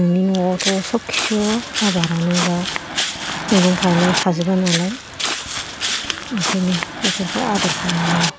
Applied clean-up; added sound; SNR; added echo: none; Walk, footsteps; 3 dB; none.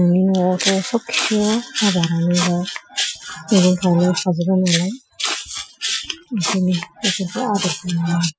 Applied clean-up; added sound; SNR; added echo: classical method Wiener filter.